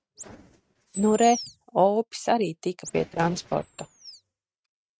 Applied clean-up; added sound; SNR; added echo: neural mask model RNNoise.